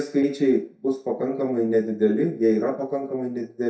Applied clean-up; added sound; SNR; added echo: neural mask model DeepFilterNet 3.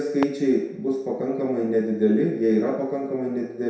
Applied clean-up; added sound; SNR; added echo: none; Fireworks; 19 dB; reverberation time 0.7 s.